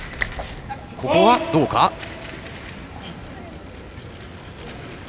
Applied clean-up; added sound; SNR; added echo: none; none; none; none.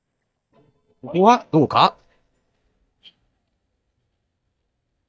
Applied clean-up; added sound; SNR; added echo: neural mask model DeepFilterNet 3.